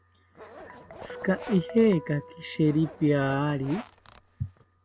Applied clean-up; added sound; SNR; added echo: none; Guitar + Zipper (clothing); 16 dB; none.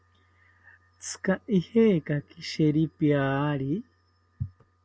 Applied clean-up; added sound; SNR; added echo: none; none; none; none.